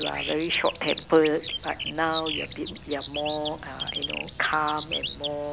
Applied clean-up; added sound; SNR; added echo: none; Bird vocalization, bird call, bird song; 7 dB; none.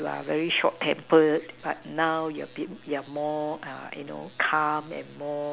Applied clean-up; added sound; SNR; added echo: none; none; none; none.